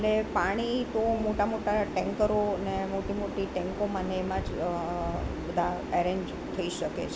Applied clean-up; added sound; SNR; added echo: none; none; none; none.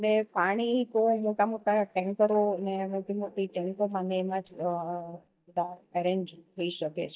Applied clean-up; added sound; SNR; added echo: neural mask model DeepFilterNet 3.